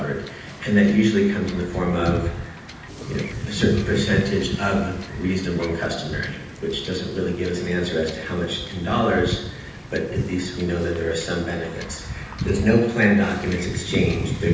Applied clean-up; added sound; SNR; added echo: none; Wind / Ocean / Boat, Water vehicle; 7 dB; reverberation time 0.9 s.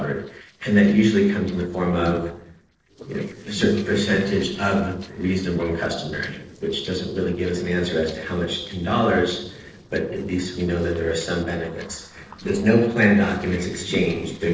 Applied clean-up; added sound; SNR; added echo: neural separator model SepFormer DNS4.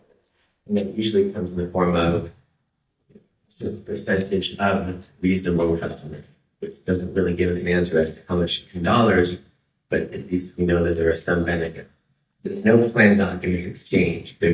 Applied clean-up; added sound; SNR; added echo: neural mask model DeepFilterNet 3.